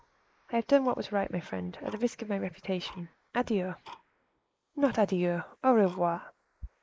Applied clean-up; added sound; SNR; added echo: neural mask model Resemble Enhance denoiser.